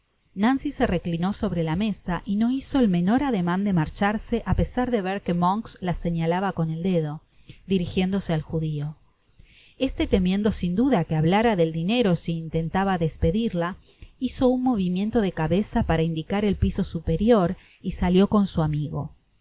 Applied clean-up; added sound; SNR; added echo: none; none; none; none.